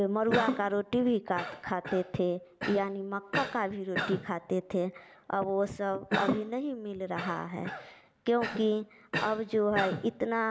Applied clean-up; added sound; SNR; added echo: none; Cough; 7 dB; none.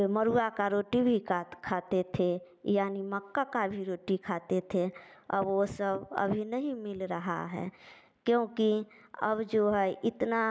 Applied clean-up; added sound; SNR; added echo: none; none; none; none.